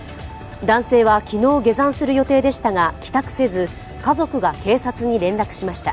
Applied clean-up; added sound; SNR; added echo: none; none; none; none.